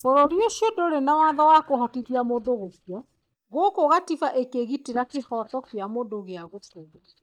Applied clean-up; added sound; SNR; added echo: neural mask model DeepFilterNet 3.